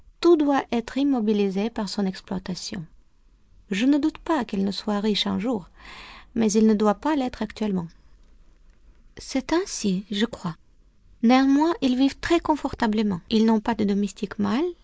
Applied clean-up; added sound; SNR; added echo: neural mask model Resemble Enhance denoiser.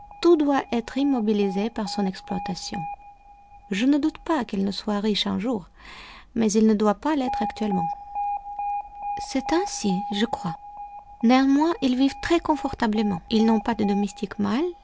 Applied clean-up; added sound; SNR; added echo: none; Alarm; 12 dB; none.